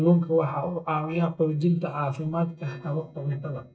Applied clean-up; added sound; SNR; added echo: neural mask model DeepFilterNet 3.